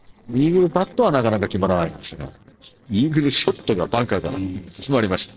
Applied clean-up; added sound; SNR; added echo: neural separator model SepFormer DNS4.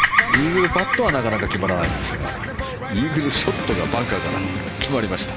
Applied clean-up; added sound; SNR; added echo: none; Bird vocalization, bird call, bird song; 4 dB; none.